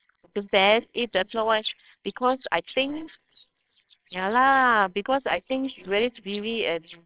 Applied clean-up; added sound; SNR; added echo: neural separator model SepFormer WHAMR!.